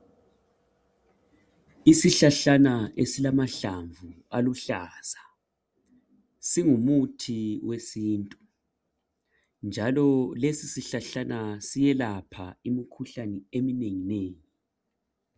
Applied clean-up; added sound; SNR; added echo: none; none; none; none.